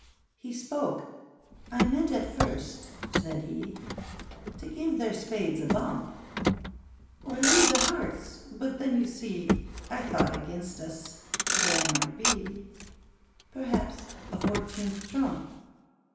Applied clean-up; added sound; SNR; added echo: none; Motor vehicle (road); 0 dB; reverberation time 0.9 s.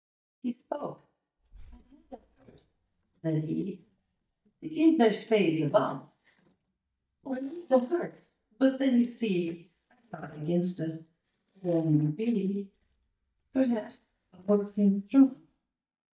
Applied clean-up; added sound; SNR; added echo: neural mask model DeepFilterNet 3.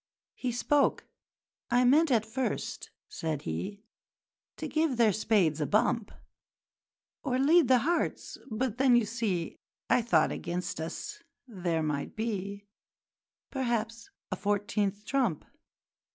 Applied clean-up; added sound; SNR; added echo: none; none; none; none.